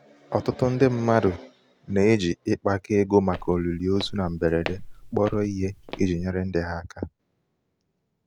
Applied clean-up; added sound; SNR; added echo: none; Walk, footsteps; 13 dB; none.